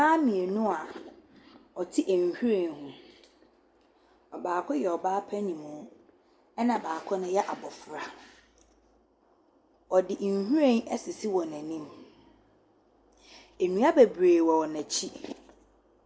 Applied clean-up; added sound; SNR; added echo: none; none; none; none.